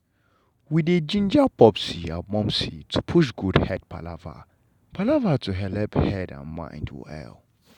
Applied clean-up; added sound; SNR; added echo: none; none; none; none.